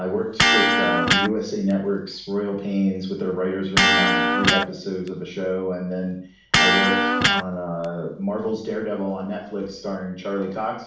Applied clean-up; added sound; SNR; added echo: none; Electric guitar; -3 dB; reverberation time 0.5 s.